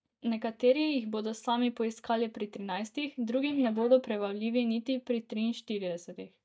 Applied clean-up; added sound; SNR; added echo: neural mask model DeepFilterNet 3.